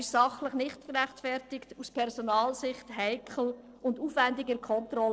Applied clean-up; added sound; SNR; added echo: neural separator model SepFormer DNS4.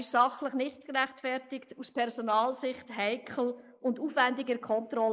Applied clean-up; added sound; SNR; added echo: neural mask model Resemble Enhance denoiser.